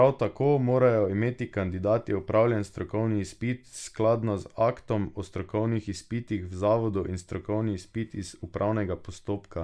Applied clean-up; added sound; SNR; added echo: neural mask model Resemble Enhance denoiser.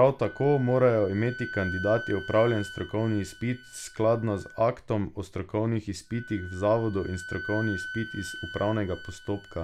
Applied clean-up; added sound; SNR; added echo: none; Wind instrument, woodwind instrument; 14 dB; none.